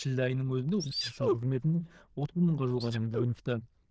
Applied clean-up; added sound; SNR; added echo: neural diffusion model UNIVERSE++.